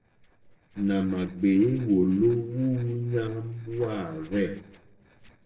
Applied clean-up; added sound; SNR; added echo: neural separator model SepFormer DNS4.